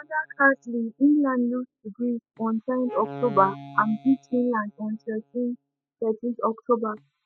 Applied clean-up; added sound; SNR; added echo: classical method spectral subtraction.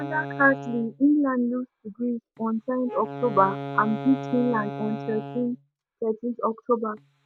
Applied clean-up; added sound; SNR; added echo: none; Wind instrument, woodwind instrument; 11 dB; none.